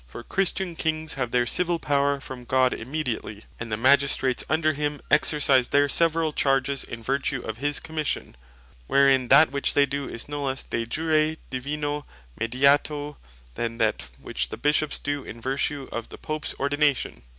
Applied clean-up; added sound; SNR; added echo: none; none; none; none.